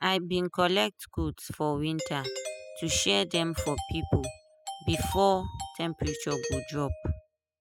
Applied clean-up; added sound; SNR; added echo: classical method spectral subtraction.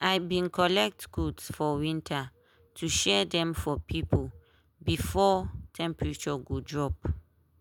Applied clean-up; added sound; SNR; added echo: none; none; none; none.